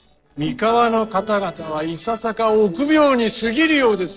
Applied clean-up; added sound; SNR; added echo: neural separator model SepFormer DNS4.